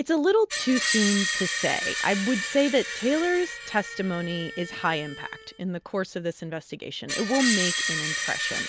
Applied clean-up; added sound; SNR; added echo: none; Screech; 4 dB; none.